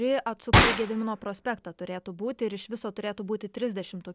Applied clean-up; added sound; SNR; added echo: none; Gunshot, gunfire; -4 dB; none.